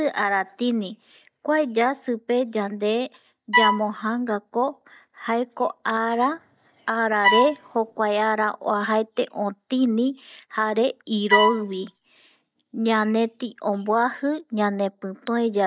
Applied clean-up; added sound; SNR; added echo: none; Bowed string instrument; -1 dB; none.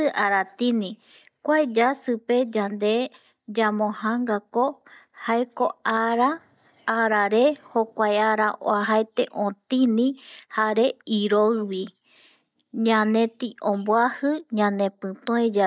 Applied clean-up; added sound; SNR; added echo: none; none; none; none.